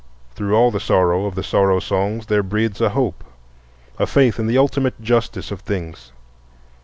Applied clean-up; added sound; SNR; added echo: none; none; none; none.